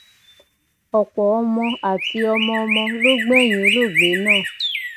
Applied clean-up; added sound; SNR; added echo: neural mask model RNNoise.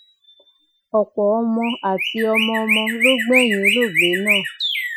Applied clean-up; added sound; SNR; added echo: classical method Wiener filter.